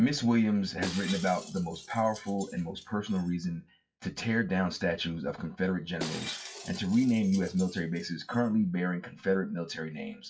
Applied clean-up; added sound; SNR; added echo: classical method WPE with log-MMSE.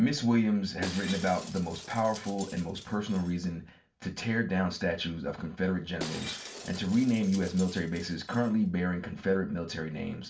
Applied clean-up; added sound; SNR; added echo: none; Shatter; 15 dB; reverberation time 0.3 s.